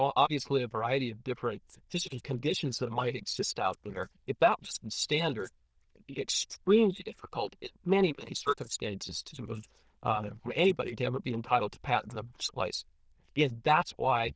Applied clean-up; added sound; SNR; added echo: neural diffusion model UNIVERSE++.